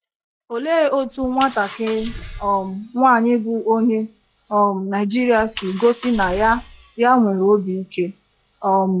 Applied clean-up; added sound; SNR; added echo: classical method log-MMSE.